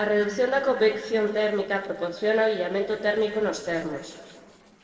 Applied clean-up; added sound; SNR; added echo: neural separator model SepFormer DNS4.